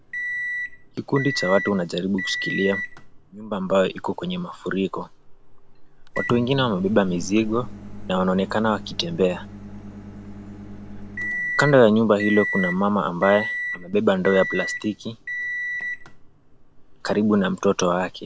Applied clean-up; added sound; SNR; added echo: none; Microwave oven; 9 dB; none.